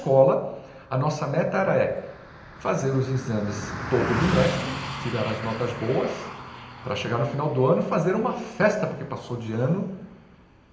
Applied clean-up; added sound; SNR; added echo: none; Car passing by; 11 dB; reverberation time 0.8 s.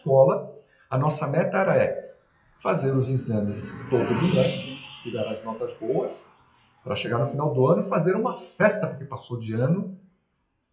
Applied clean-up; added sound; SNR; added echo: classical method WPE with log-MMSE.